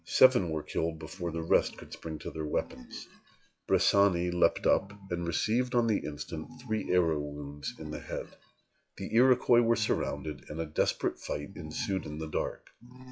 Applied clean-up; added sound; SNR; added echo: classical method log-MMSE.